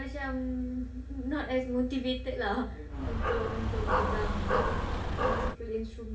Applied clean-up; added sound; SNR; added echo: none; Dog; -4 dB; reverberation time 0.2 s.